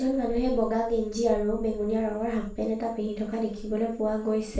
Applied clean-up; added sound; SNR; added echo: none; Frog; 13 dB; reverberation time 0.3 s.